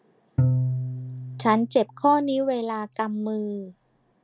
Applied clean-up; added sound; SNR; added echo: none; Bowed string instrument; 4 dB; none.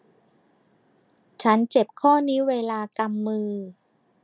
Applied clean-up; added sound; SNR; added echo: none; none; none; none.